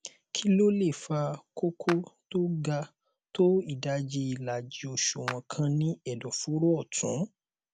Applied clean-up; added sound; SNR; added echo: none; Clapping; 14 dB; none.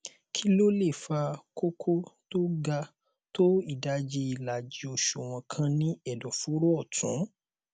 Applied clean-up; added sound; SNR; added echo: none; none; none; none.